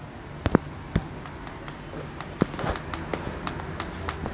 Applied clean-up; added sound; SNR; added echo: none; Computer keyboard; 12 dB; none.